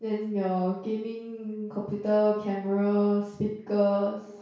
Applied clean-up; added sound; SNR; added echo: none; none; none; reverberation time 0.6 s.